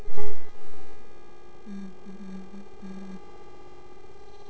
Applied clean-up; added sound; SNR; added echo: neural separator model SepFormer DNS4.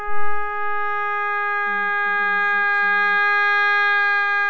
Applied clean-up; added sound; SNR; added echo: none; Wind instrument, woodwind instrument; -3 dB; reverberation time 0.8 s.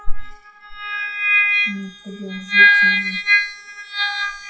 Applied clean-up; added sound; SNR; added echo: classical method WPE with log-MMSE.